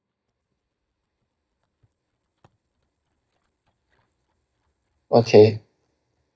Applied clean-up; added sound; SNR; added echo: neural mask model DeepFilterNet 3.